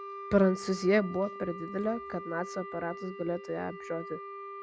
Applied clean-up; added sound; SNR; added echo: none; Wind instrument, woodwind instrument; 11 dB; none.